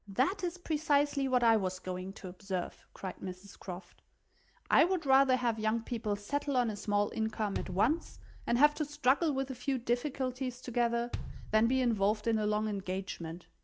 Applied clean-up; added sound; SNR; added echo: none; Bass drum; 12 dB; none.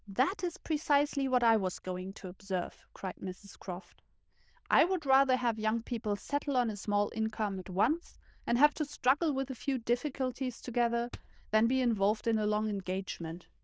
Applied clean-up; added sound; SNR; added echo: neural diffusion model UNIVERSE++.